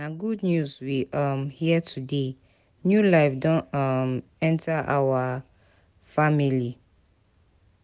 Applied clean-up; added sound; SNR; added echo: none; none; none; none.